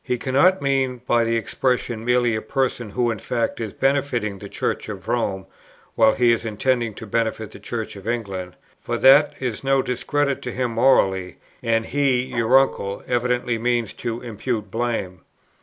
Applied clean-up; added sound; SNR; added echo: none; Dog; 13 dB; none.